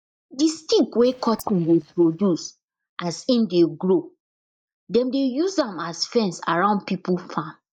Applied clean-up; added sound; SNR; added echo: neural mask model DeepFilterNet 3.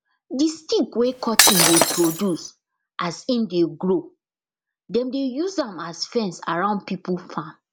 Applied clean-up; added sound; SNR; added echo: none; Shatter; -5 dB; none.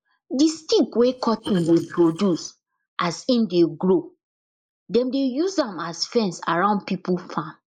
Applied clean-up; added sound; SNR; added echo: neural mask model Resemble Enhance denoiser.